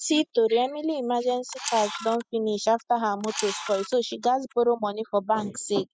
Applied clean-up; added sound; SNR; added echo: classical method spectral subtraction.